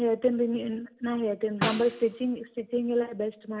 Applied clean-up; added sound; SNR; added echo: none; Snare drum; 8 dB; reverberation time 0.3 s.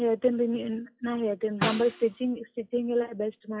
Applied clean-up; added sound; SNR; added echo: classical method WPE with log-MMSE.